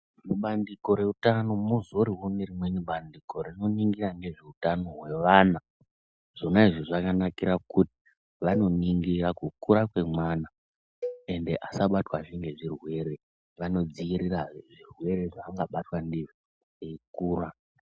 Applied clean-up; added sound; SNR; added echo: none; Cowbell; 14 dB; none.